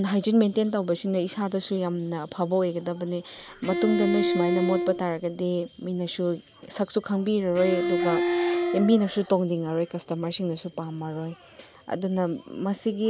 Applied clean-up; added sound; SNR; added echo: none; Bowed string instrument; 1 dB; none.